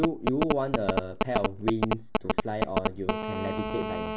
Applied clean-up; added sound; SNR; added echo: none; Telephone; -2 dB; none.